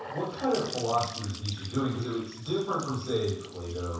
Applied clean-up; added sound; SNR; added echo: none; Trickle, dribble / Bathtub (filling or washing) / Sink (filling or washing) / Gurgling / Splash, splatter; 12 dB; reverberation time 0.7 s.